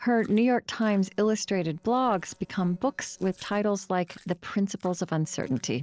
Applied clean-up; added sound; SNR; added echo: neural separator model SepFormer DNS4.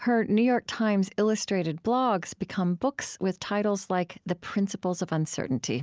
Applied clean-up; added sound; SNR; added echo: none; none; none; none.